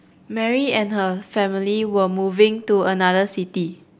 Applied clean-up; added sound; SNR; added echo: none; none; none; none.